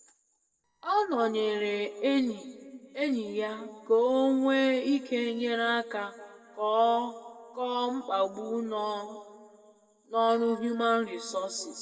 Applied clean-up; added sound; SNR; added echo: neural separator model SepFormer DNS4.